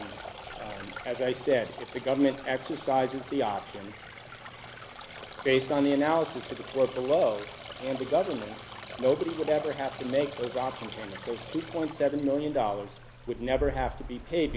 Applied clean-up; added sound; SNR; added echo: none; Stream; 12 dB; none.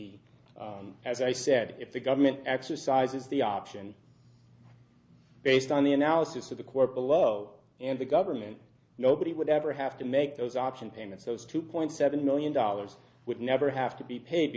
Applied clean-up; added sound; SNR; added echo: none; none; none; none.